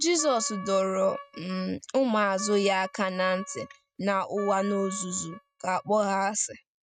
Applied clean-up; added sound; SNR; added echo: neural mask model RNNoise.